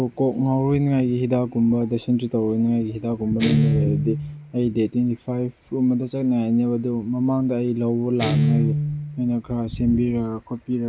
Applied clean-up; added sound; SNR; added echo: none; Guitar; 6 dB; none.